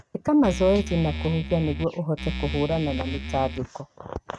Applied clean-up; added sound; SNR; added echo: neural mask model RNNoise.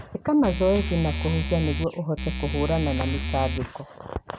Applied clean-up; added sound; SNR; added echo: none; Musical instrument; 3 dB; none.